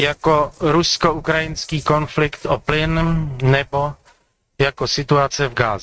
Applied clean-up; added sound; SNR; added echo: neural mask model RNNoise.